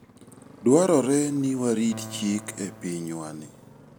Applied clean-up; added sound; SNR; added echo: none; Motorcycle + Piano; 19 dB; none.